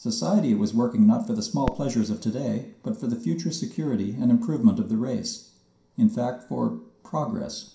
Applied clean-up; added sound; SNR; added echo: none; Fireworks; 15 dB; reverberation time 0.5 s.